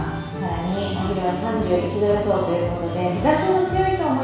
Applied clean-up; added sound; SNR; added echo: none; none; none; reverberation time 1.1 s.